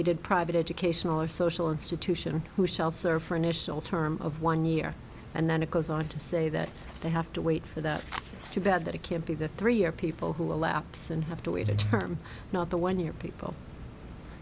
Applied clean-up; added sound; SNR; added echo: none; none; none; none.